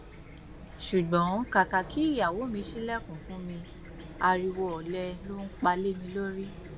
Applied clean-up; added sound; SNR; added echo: none; Chirp, tweet / Fowl; 14 dB; reverberation time 0.2 s.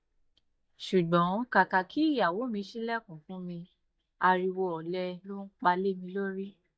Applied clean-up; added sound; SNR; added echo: neural mask model DeepFilterNet 3.